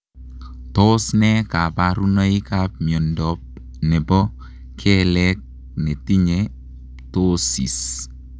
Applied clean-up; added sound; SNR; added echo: none; none; none; none.